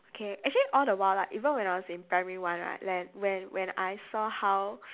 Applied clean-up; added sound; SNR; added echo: none; none; none; none.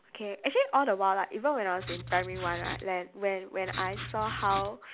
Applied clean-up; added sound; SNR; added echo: none; Writing; 10 dB; none.